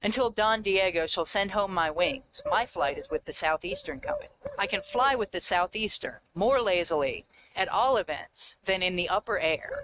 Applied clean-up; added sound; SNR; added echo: neural mask model RNNoise.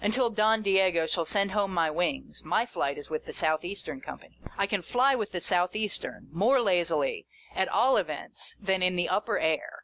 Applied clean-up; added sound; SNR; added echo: none; none; none; none.